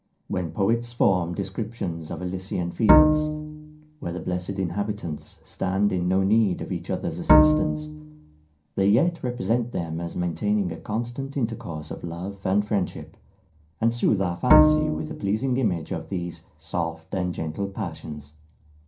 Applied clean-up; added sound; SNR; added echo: none; Bowed string instrument; -4 dB; reverberation time 0.3 s.